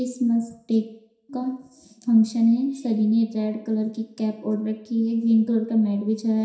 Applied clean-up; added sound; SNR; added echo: none; none; none; reverberation time 0.7 s.